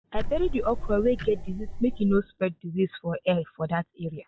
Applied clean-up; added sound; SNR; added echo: classical method log-MMSE.